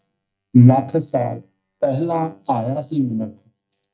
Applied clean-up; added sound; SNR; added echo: neural mask model DeepFilterNet 3.